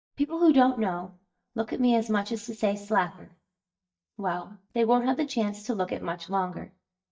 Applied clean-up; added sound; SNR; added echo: neural mask model DeepFilterNet 3.